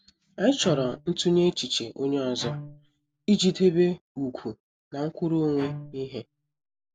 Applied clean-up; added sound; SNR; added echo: none; Bowed string instrument; 14 dB; none.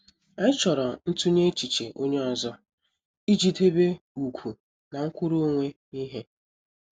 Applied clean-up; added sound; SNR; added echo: none; none; none; none.